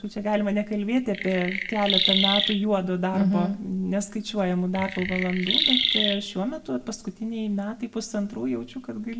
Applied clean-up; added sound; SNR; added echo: none; Chirp, tweet; -1 dB; reverberation time 0.5 s.